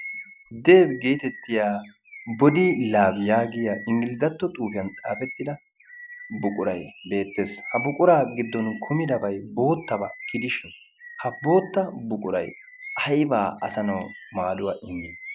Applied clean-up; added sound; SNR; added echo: none; Bird vocalization, bird call, bird song; 16 dB; none.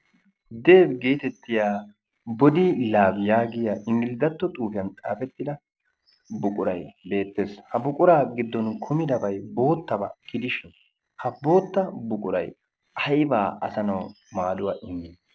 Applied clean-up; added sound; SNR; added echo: neural separator model SepFormer DNS4.